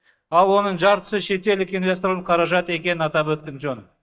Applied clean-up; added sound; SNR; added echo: neural mask model DeepFilterNet 3.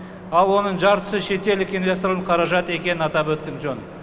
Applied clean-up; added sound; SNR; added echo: none; none; none; none.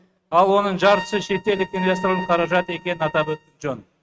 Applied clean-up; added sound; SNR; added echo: neural mask model RNNoise.